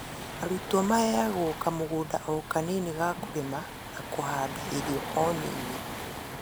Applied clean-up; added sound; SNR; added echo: none; Waves, surf; 8 dB; none.